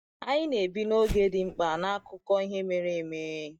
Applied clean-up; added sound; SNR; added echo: neural mask model DeepFilterNet 3.